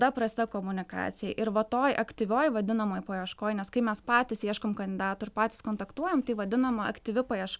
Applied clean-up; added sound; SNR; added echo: none; none; none; none.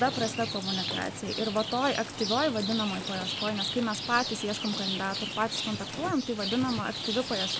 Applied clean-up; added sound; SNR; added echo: none; Rain; 4 dB; none.